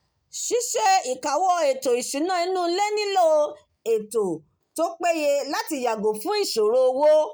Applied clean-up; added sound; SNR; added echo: none; none; none; none.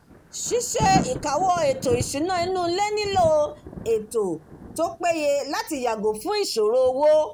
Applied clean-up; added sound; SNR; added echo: none; Thunder; 12 dB; none.